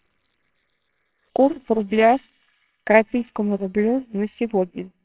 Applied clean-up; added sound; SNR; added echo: neural separator model SepFormer WHAMR!.